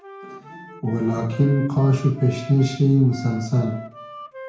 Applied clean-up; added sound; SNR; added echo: none; Wind instrument, woodwind instrument; 17 dB; reverberation time 0.6 s.